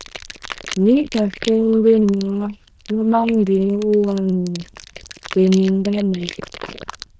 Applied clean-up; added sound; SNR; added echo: neural diffusion model UNIVERSE++.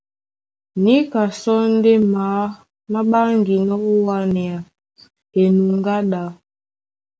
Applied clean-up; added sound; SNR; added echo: none; none; none; none.